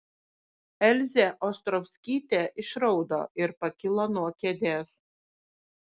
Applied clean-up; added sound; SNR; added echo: none; none; none; none.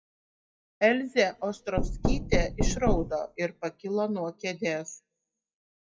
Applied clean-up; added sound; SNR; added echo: classical method WPE with log-MMSE.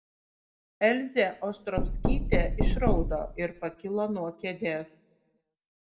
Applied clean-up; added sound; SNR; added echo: none; Knock; -4 dB; reverberation time 0.3 s.